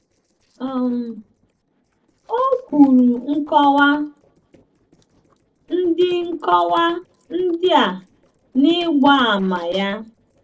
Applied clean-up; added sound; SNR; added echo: neural separator model SepFormer DNS4.